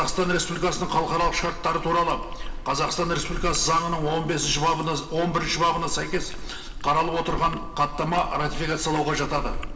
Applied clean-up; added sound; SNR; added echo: none; Chewing, mastication; 8 dB; reverberation time 0.9 s.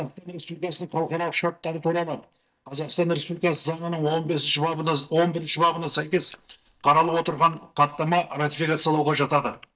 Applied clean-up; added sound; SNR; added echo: neural mask model DeepFilterNet 3.